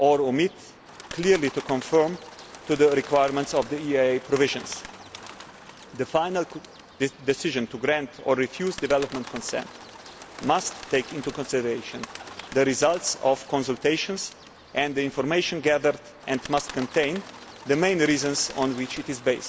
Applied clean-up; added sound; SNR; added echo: none; Bird; 17 dB; none.